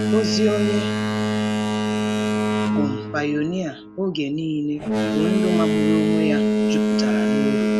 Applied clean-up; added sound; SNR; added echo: none; Boat, Water vehicle; -4 dB; none.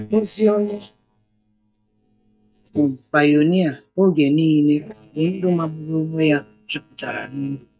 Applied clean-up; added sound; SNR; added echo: neural mask model DeepFilterNet 3.